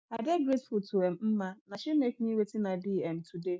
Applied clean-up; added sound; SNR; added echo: none; none; none; none.